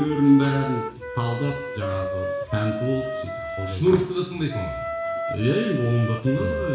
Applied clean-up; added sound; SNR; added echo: none; Wind instrument, woodwind instrument; 7 dB; reverberation time 0.7 s.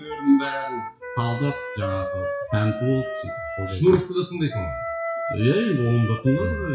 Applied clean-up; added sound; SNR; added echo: classical method WPE with log-MMSE.